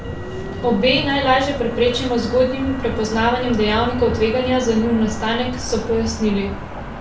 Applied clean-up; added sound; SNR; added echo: none; Motor vehicle (road); 9 dB; reverberation time 0.4 s.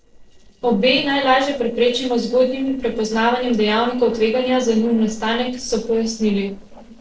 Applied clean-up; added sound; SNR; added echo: neural separator model SepFormer DNS4.